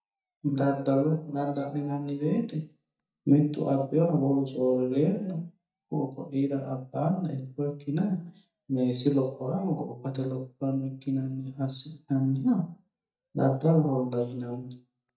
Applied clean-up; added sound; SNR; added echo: neural mask model DeepFilterNet 3.